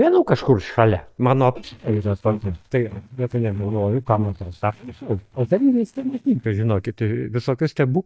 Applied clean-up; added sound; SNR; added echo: neural mask model DeepFilterNet 3.